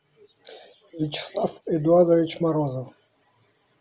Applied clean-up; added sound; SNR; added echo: none; none; none; none.